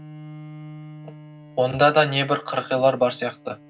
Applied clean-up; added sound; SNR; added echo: none; Bowed string instrument; 19 dB; reverberation time 0.4 s.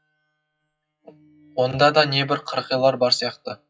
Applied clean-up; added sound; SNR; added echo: classical method WPE with log-MMSE.